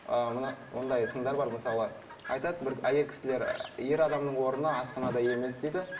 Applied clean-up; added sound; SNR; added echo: none; Chirp, tweet; 14 dB; reverberation time 0.6 s.